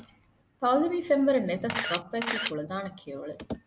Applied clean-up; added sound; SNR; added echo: none; Camera; 2 dB; none.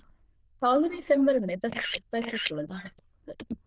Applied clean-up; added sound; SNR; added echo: neural diffusion model UNIVERSE++.